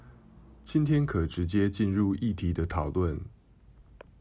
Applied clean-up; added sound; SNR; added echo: none; none; none; none.